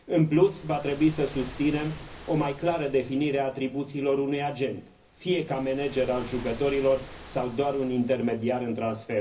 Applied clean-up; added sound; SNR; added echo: none; Waves, surf; 18 dB; reverberation time 0.4 s.